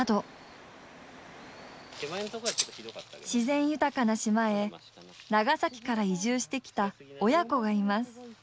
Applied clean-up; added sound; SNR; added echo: none; Rattle (instrument); 3 dB; none.